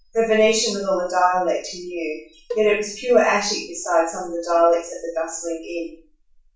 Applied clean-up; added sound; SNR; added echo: none; Cowbell; 16 dB; reverberation time 0.4 s.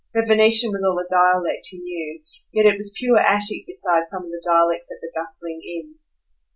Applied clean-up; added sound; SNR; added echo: none; none; none; none.